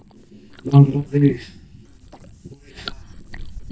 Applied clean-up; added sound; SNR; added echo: neural mask model DeepFilterNet 3.